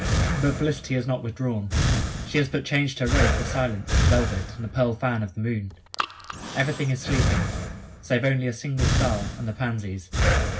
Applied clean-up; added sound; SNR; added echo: none; Breathing; -1 dB; reverberation time 0.4 s.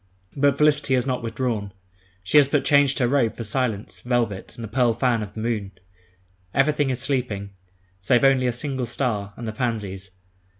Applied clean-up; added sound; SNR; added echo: none; none; none; none.